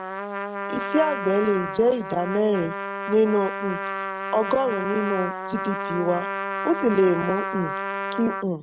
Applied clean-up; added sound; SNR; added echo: neural mask model RNNoise.